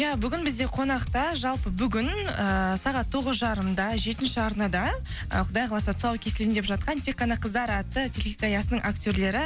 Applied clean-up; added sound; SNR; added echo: none; none; none; none.